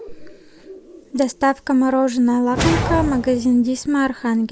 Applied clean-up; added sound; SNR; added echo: none; Whoosh, swoosh, swish; 5 dB; none.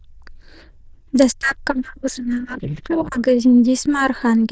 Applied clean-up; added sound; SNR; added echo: neural diffusion model UNIVERSE++.